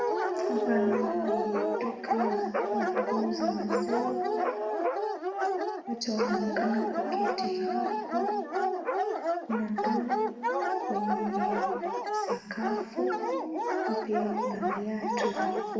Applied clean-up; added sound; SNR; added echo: none; Dog; -5 dB; reverberation time 1.6 s.